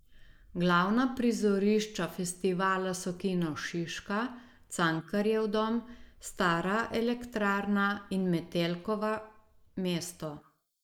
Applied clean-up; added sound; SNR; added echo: neural mask model Resemble Enhance denoiser.